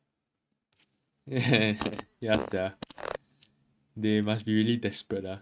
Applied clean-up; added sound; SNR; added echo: neural mask model RNNoise.